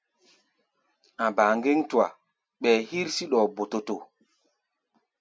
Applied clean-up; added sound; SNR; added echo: none; none; none; none.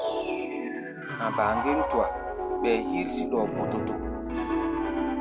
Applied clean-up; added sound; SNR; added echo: none; Piano; -3 dB; none.